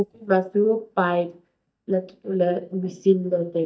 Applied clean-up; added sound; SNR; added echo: neural mask model DeepFilterNet 3.